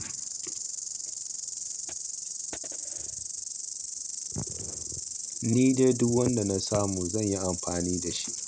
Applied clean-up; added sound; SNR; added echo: none; Insect; 4 dB; none.